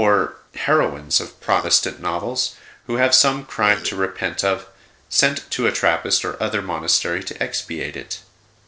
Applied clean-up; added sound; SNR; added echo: neural separator model SepFormer DNS4.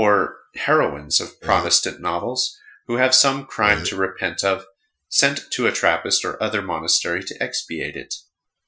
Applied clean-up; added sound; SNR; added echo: classical method Wiener filter.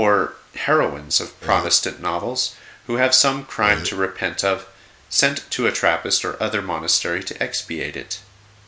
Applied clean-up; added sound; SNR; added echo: none; Burping, eructation; 10 dB; none.